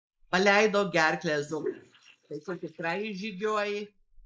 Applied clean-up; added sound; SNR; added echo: neural mask model Resemble Enhance denoiser.